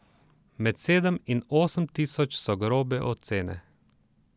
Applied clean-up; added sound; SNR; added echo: none; none; none; none.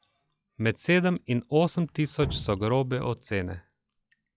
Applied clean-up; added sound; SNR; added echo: classical method log-MMSE.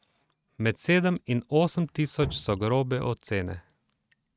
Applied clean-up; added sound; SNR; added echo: neural mask model RNNoise.